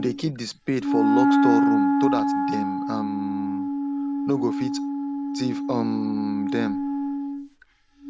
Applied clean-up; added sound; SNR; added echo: none; Wind instrument, woodwind instrument; -5 dB; none.